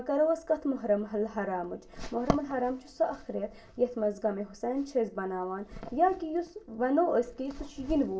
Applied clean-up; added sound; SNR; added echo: none; none; none; reverberation time 0.2 s.